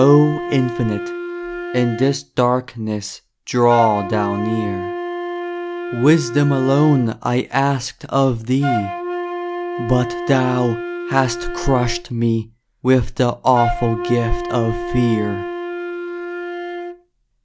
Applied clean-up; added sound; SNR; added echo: none; Wind instrument, woodwind instrument; 8 dB; none.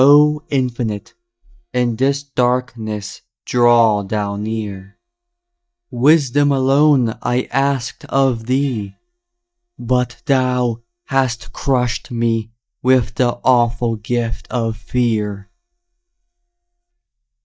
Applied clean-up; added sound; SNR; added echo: neural mask model DeepFilterNet 3.